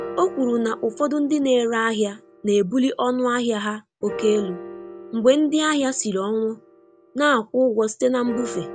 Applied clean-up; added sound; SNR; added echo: none; Piano; 16 dB; none.